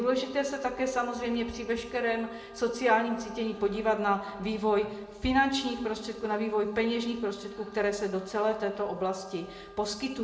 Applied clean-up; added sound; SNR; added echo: none; Wind instrument, woodwind instrument; 19 dB; reverberation time 0.6 s.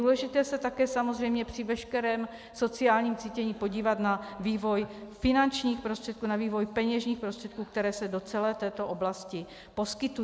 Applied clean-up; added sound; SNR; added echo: none; none; none; none.